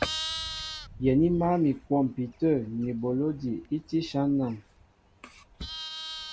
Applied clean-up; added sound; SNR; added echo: none; Livestock, farm animals, working animals; 12 dB; none.